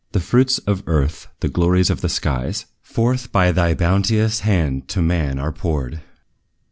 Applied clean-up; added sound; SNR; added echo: none; none; none; none.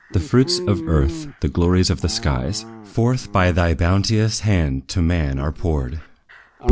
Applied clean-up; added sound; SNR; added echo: none; Dog; 11 dB; none.